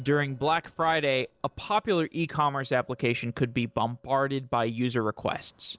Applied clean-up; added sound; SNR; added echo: neural separator model SepFormer DNS4.